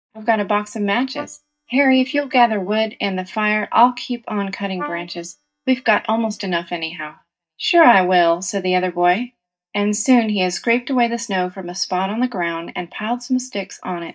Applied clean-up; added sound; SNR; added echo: neural mask model DeepFilterNet 3.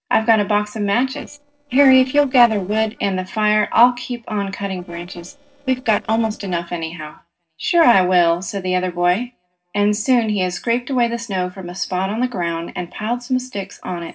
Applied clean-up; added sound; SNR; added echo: neural separator model SepFormer DNS4.